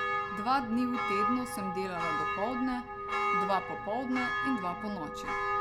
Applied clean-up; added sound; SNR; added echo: none; Church bell; -1 dB; none.